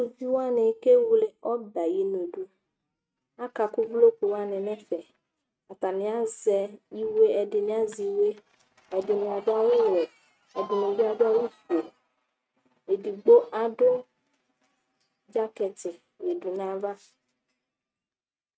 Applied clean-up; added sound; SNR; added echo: neural mask model RNNoise.